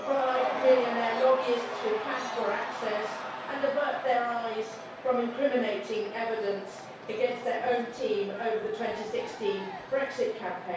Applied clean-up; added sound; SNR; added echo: none; Crowd / Cheering; 8 dB; reverberation time 0.6 s.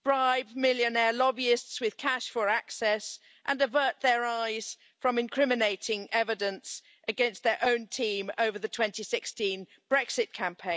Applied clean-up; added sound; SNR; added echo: none; none; none; none.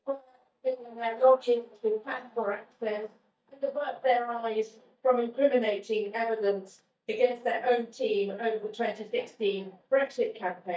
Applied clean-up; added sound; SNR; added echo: neural mask model DeepFilterNet 3.